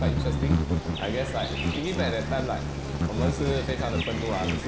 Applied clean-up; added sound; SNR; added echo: none; Insect; -4 dB; none.